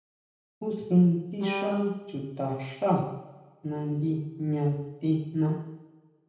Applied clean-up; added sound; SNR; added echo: none; Brass instrument; 7 dB; reverberation time 0.9 s.